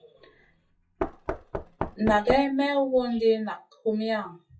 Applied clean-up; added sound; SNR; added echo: classical method WPE with log-MMSE.